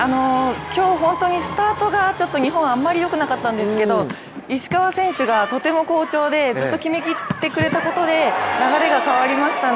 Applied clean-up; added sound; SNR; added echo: none; none; none; none.